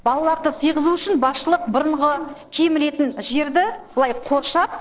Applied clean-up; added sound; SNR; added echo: neural separator model SepFormer DNS4.